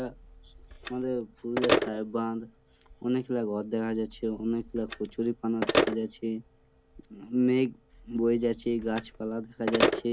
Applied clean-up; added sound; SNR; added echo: none; Telephone; 3 dB; none.